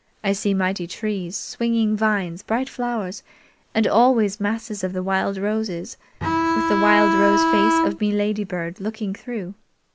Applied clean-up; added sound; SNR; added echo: none; Bowed string instrument; -4 dB; none.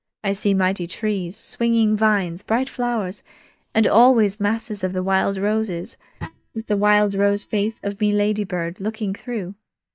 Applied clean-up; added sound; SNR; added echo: neural mask model DeepFilterNet 3.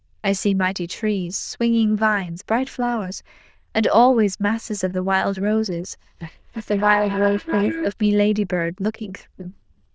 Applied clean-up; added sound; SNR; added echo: neural diffusion model UNIVERSE++.